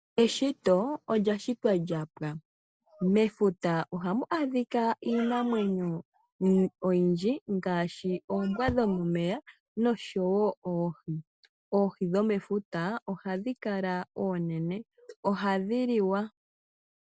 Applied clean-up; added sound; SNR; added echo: neural separator model SepFormer DNS4.